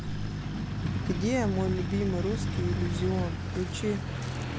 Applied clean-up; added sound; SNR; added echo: none; Truck; -1 dB; none.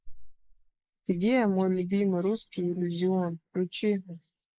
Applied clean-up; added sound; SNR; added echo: neural mask model Resemble Enhance denoiser.